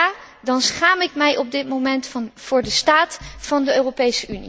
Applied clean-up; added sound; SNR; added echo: none; none; none; none.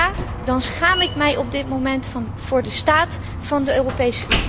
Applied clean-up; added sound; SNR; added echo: none; Slam; 6 dB; none.